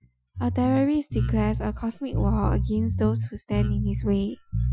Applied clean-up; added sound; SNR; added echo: classical method Wiener filter.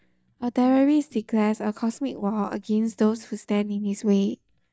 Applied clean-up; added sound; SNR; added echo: neural mask model DeepFilterNet 3.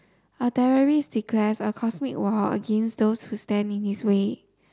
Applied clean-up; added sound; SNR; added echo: none; none; none; none.